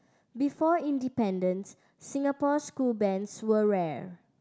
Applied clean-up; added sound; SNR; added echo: none; none; none; none.